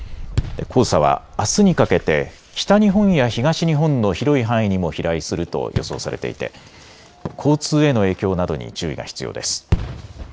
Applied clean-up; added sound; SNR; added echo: none; Fireworks; 12 dB; none.